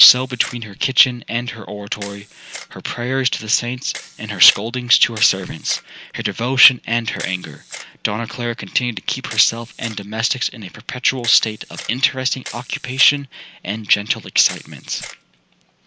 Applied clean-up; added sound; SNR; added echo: none; Camera; 18 dB; none.